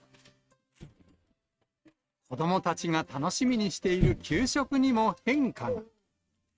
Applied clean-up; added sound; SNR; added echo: neural mask model RNNoise.